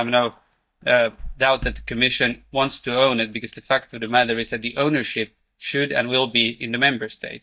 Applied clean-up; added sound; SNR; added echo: neural mask model DeepFilterNet 3.